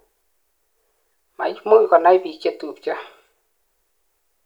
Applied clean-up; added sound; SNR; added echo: none; none; none; none.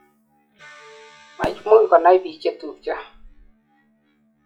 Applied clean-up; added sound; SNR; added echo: classical method log-MMSE.